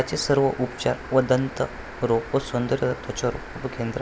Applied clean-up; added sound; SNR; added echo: none; none; none; none.